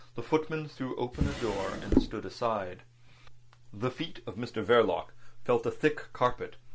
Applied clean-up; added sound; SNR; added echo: none; Drawer open or close; -2 dB; none.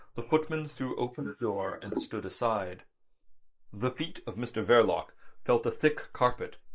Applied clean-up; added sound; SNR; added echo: neural mask model Resemble Enhance denoiser.